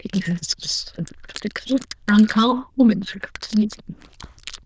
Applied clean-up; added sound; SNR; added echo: neural diffusion model UNIVERSE++.